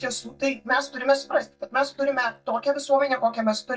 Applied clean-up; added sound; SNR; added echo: neural mask model DeepFilterNet 3.